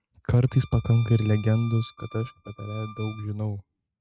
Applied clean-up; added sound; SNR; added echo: neural mask model RNNoise.